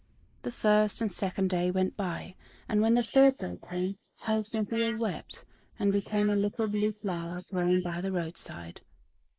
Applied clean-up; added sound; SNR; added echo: neural mask model Resemble Enhance denoiser.